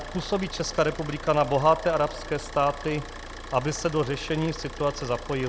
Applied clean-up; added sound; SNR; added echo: none; Idling / Car; 12 dB; none.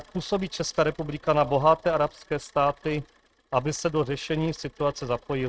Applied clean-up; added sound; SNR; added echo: neural mask model RNNoise.